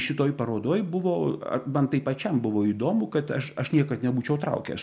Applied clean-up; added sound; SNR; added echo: none; none; none; none.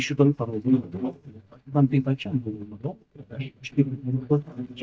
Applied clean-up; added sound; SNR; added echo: neural mask model DeepFilterNet 3.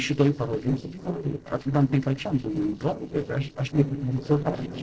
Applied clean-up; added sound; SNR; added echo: neural separator model SepFormer DNS4.